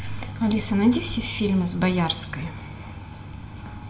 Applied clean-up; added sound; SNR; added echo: none; none; none; reverberation time 0.6 s.